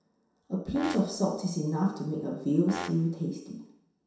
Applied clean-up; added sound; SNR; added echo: none; Brass instrument; 12 dB; reverberation time 0.7 s.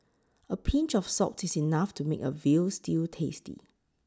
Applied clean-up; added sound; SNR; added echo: none; none; none; none.